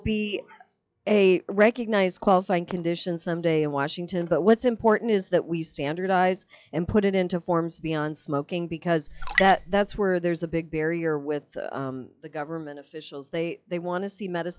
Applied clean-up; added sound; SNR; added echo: classical method log-MMSE.